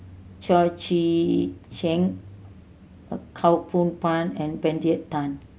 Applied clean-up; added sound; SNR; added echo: none; none; none; none.